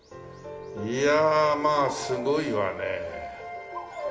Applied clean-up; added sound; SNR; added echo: none; none; none; reverberation time 0.6 s.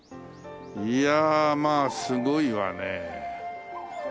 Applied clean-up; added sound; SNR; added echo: none; none; none; none.